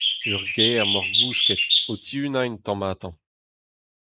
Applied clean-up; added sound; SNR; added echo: neural mask model Resemble Enhance denoiser.